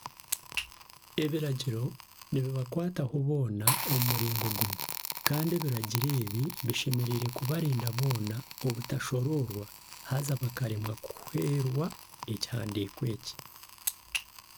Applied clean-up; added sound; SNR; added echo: none; Crackle; 7 dB; none.